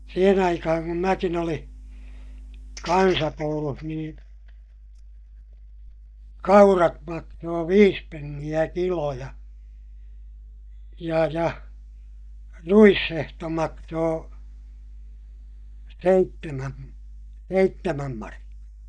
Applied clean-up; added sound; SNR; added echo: neural mask model DeepFilterNet 3.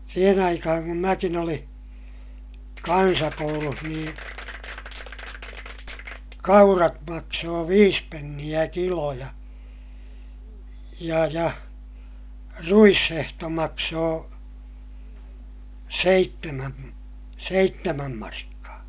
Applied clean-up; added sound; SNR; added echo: none; Applause; 13 dB; none.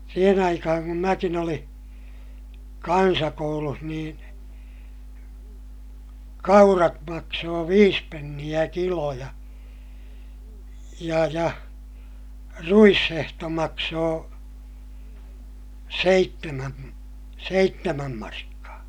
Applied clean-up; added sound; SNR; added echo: none; none; none; none.